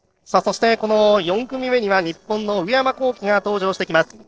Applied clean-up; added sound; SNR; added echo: neural separator model SepFormer DNS4.